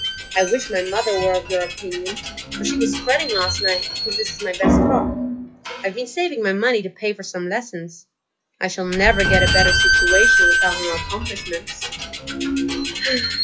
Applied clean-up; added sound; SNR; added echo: classical method log-MMSE.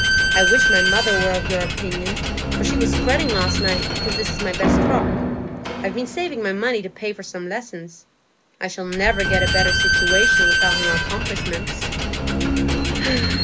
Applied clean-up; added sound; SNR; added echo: none; Squeak / Slam; -5 dB; none.